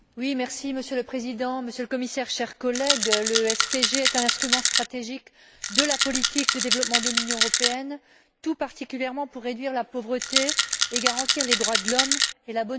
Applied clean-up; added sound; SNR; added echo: none; Rattle; -5 dB; none.